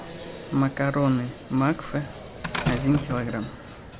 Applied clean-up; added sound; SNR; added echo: none; Slam; 8 dB; none.